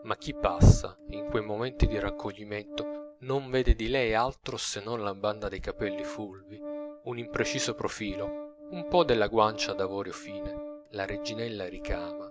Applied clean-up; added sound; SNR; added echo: none; Organ; 11 dB; none.